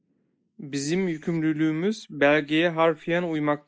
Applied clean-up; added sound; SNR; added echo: neural mask model Resemble Enhance denoiser.